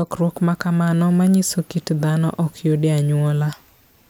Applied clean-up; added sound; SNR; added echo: none; none; none; none.